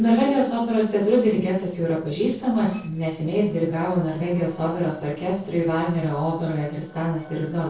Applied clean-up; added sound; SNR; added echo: neural separator model SepFormer DNS4.